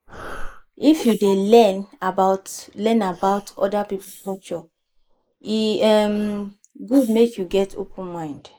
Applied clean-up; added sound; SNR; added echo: neural mask model Resemble Enhance denoiser.